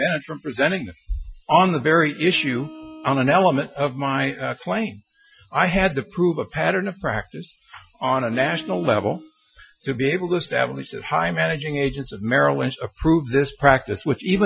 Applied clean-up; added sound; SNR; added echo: classical method Wiener filter.